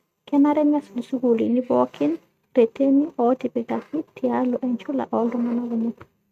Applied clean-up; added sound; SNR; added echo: neural mask model RNNoise.